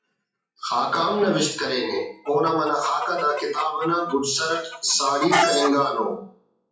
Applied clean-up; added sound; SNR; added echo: classical method WPE with log-MMSE.